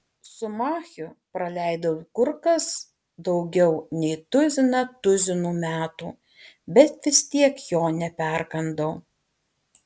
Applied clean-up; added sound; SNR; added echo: none; none; none; none.